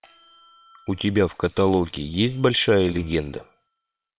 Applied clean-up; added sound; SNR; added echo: neural separator model SepFormer WHAM!.